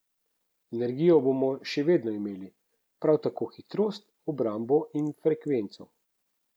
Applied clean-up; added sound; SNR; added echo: none; none; none; none.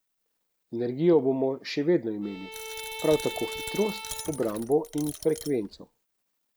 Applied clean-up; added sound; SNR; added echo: none; Bowed string instrument + Coin (dropping); 10 dB; none.